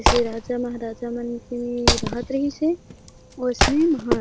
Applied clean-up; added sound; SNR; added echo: none; Wood; 0 dB; none.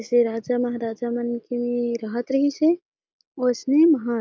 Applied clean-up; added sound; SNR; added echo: none; none; none; none.